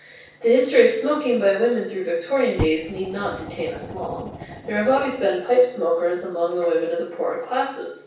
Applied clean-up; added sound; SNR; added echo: none; Fire; 16 dB; reverberation time 0.7 s.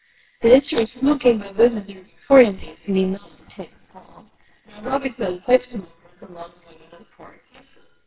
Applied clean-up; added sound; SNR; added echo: neural separator model SepFormer WHAMR!.